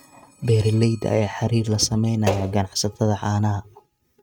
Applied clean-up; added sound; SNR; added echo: neural mask model RNNoise.